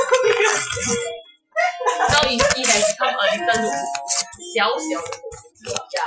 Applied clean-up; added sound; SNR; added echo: classical method Wiener filter.